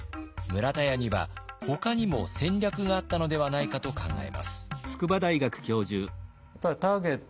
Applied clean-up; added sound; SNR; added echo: none; none; none; none.